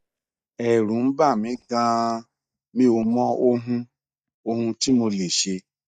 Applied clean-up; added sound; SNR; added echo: neural mask model DeepFilterNet 3.